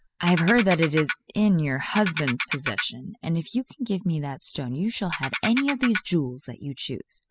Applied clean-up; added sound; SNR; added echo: classical method spectral subtraction.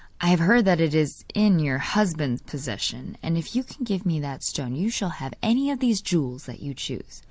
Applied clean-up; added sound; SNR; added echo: none; none; none; none.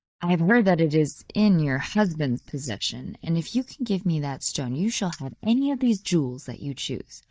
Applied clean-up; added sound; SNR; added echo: neural mask model DeepFilterNet 3.